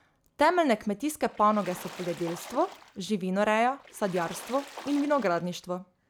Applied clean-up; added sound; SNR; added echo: none; Water / Splash, splatter; 17 dB; none.